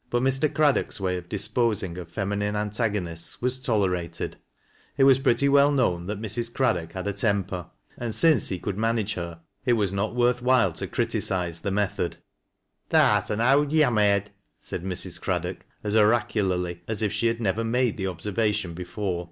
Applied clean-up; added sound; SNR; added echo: none; none; none; none.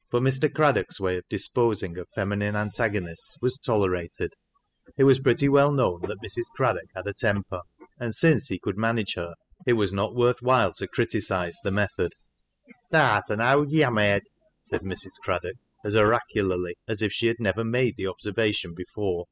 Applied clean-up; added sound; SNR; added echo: classical method spectral subtraction.